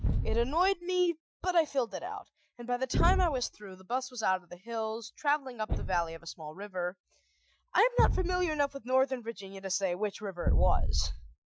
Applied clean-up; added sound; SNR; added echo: classical method Wiener filter.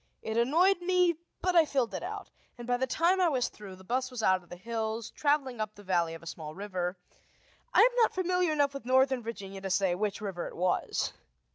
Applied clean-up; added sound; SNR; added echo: none; none; none; none.